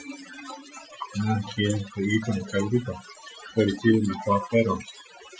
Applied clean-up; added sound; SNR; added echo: classical method Wiener filter.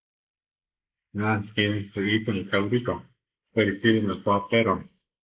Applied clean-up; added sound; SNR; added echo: neural mask model Resemble Enhance denoiser.